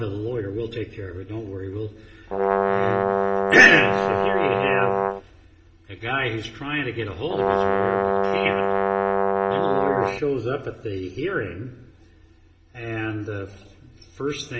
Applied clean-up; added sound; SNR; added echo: none; Brass instrument; -3 dB; reverberation time 0.9 s.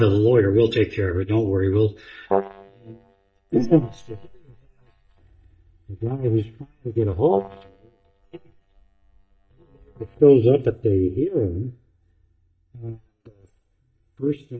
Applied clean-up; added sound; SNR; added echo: neural mask model DeepFilterNet 3.